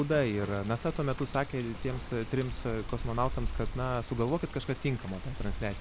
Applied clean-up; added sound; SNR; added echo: none; Water; 6 dB; none.